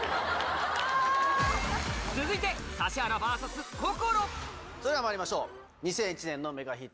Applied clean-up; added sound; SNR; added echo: none; Alarm; 17 dB; none.